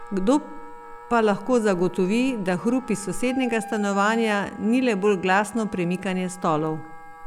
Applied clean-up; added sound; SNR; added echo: none; Wind instrument, woodwind instrument + Cricket / Frog; 14 dB; none.